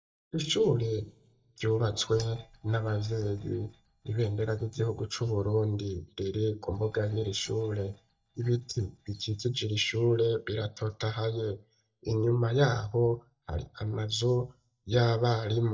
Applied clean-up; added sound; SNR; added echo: neural mask model DeepFilterNet 3.